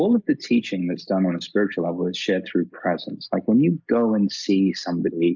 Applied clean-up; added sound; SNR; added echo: neural mask model Resemble Enhance denoiser.